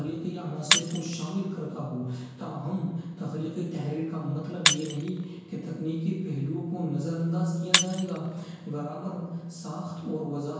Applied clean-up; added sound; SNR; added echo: none; Shatter; 2 dB; reverberation time 1.0 s.